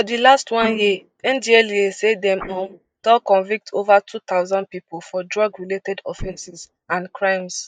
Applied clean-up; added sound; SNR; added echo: neural mask model DeepFilterNet 3.